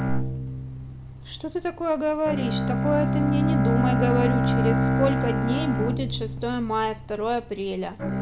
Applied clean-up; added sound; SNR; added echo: none; Bowed string instrument; -2 dB; none.